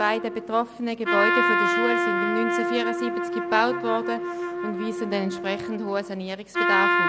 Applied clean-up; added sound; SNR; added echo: none; Trumpet; -2 dB; none.